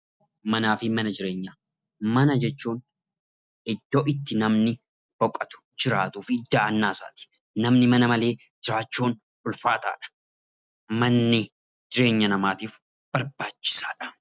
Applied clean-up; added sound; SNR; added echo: none; none; none; none.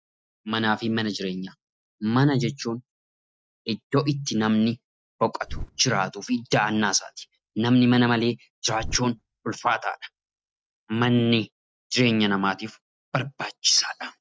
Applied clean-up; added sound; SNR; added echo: neural mask model DeepFilterNet 3.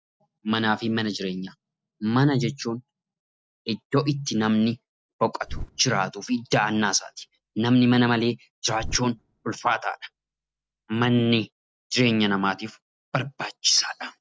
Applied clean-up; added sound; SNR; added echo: none; Bird; 15 dB; none.